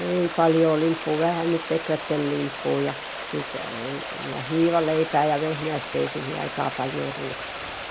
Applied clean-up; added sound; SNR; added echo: none; Stream; 7 dB; none.